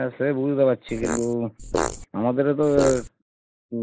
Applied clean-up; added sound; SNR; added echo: neural mask model Resemble Enhance denoiser.